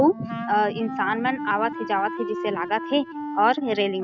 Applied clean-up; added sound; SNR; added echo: neural mask model RNNoise.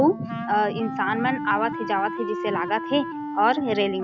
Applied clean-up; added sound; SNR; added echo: none; Wind instrument, woodwind instrument; 7 dB; none.